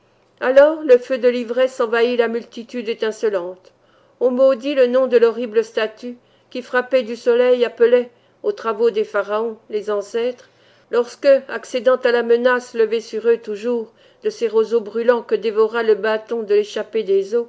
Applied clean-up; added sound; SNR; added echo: none; none; none; none.